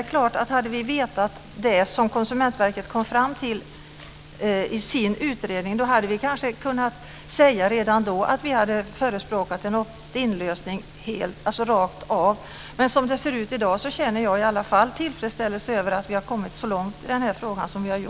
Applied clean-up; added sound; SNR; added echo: none; none; none; none.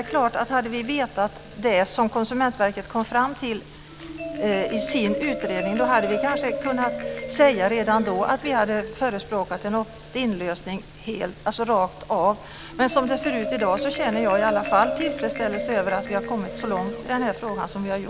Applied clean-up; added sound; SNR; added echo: none; Marimba, xylophone; 8 dB; none.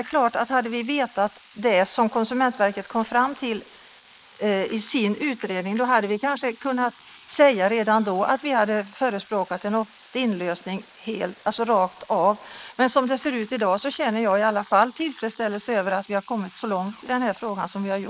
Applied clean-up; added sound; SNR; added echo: neural mask model Resemble Enhance denoiser.